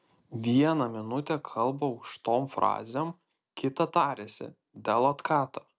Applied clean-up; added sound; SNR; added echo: none; none; none; none.